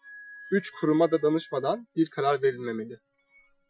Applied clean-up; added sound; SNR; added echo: classical method Wiener filter.